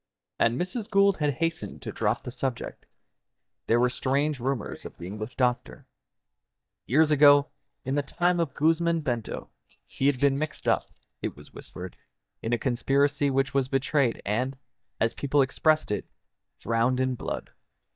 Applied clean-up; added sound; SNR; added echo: neural mask model DeepFilterNet 3.